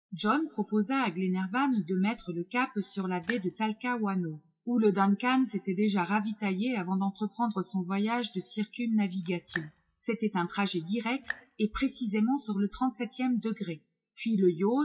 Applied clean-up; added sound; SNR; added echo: classical method WPE with log-MMSE.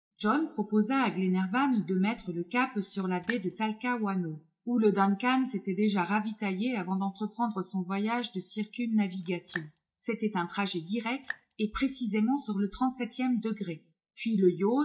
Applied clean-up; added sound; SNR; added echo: neural mask model DeepFilterNet 3.